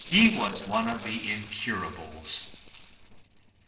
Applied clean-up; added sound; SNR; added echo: neural separator model SepFormer DNS4.